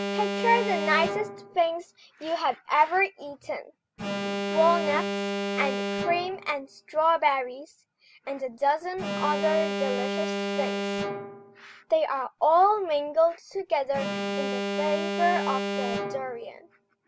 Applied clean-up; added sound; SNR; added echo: none; Alarm; 5 dB; none.